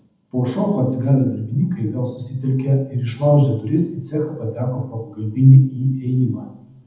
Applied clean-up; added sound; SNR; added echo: none; none; none; reverberation time 0.8 s.